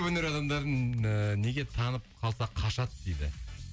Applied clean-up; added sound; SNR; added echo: none; none; none; none.